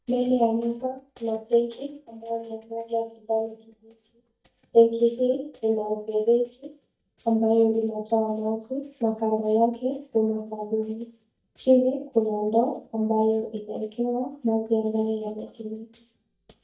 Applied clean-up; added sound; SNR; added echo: neural mask model DeepFilterNet 3.